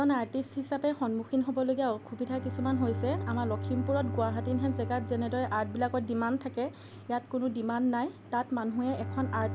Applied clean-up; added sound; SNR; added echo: none; Bowed string instrument; 8 dB; none.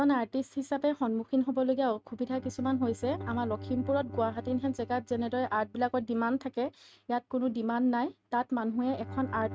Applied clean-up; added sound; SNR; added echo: neural mask model RNNoise.